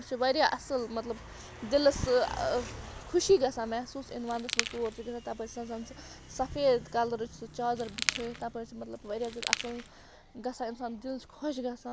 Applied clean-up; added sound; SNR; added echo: none; Crackle; 6 dB; none.